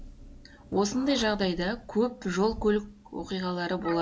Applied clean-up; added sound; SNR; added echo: none; Meow; 15 dB; none.